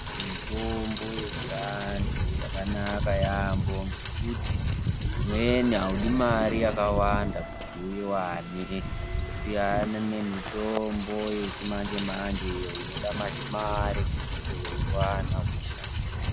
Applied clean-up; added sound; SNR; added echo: none; Rain; 0 dB; none.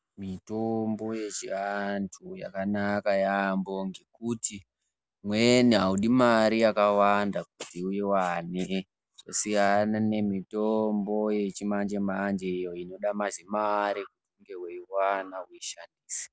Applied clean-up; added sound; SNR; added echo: none; none; none; none.